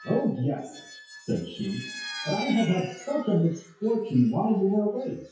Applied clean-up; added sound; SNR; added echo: classical method WPE with log-MMSE.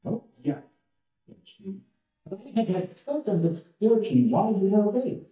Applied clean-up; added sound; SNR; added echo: neural mask model DeepFilterNet 3.